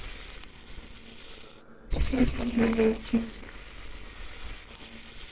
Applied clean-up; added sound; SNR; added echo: neural separator model SepFormer WHAMR!.